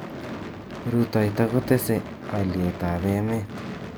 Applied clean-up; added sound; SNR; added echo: none; Gunshot, gunfire / Fireworks; 10 dB; none.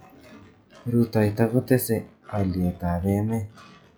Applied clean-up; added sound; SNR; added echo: classical method log-MMSE.